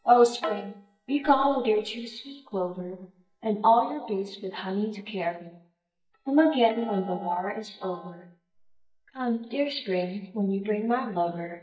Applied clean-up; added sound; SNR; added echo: neural mask model DeepFilterNet 3.